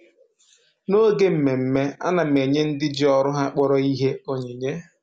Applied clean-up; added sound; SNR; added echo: none; none; none; none.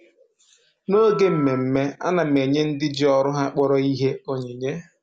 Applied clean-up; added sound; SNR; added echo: none; Wind instrument, woodwind instrument; 14 dB; none.